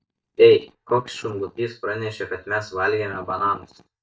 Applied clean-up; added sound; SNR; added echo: neural mask model DeepFilterNet 3.